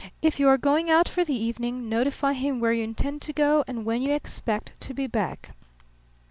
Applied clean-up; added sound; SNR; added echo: none; none; none; none.